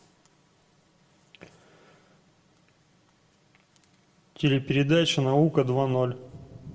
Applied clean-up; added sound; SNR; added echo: none; none; none; reverberation time 2.0 s.